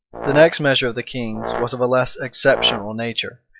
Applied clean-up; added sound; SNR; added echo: classical method log-MMSE.